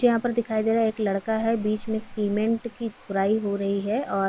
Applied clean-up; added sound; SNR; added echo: none; Bathtub (filling or washing); 20 dB; none.